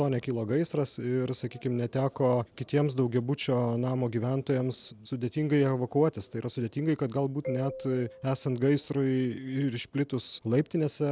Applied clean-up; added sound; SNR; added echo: none; Marimba, xylophone; 14 dB; none.